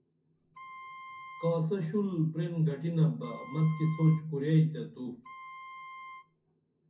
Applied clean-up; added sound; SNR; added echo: none; Wind instrument, woodwind instrument; 16 dB; reverberation time 0.3 s.